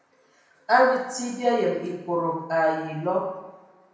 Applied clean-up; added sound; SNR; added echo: none; none; none; reverberation time 0.9 s.